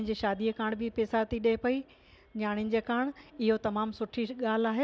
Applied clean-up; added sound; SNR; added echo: none; none; none; none.